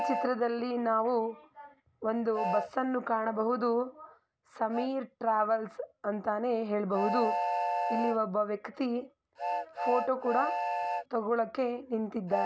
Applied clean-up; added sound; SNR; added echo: none; Train; 5 dB; none.